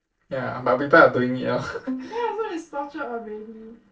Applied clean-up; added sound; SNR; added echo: neural separator model SepFormer DNS4.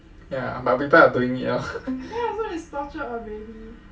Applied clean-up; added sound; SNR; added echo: none; Bowed string instrument; 14 dB; reverberation time 0.3 s.